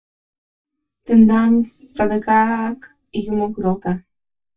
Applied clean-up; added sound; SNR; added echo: neural mask model DeepFilterNet 3.